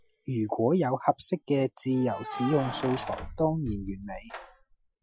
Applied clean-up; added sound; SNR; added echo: classical method Wiener filter.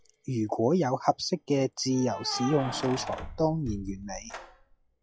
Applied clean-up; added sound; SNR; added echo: classical method log-MMSE.